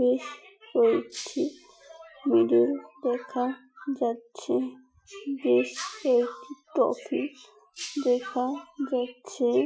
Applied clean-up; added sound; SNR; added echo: classical method Wiener filter.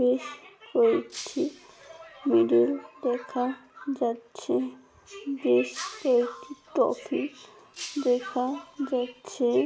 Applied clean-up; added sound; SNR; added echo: none; Shatter; 19 dB; none.